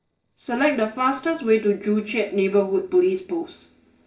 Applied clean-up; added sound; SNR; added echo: neural separator model SepFormer DNS4.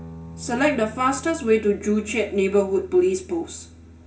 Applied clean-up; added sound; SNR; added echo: none; Guitar; 18 dB; reverberation time 0.2 s.